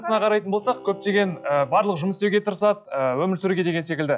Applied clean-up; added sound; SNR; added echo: classical method log-MMSE.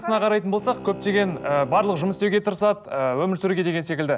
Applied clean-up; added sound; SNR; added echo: none; Bowed string instrument; 17 dB; none.